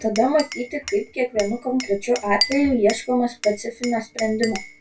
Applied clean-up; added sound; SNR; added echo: none; Glass; 11 dB; reverberation time 0.1 s.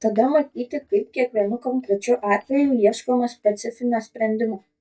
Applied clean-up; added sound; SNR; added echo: neural mask model DeepFilterNet 3.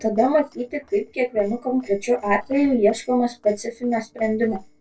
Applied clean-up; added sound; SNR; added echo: neural separator model SepFormer DNS4.